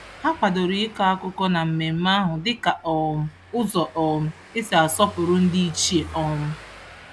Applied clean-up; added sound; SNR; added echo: none; Car passing by / Engine; 19 dB; none.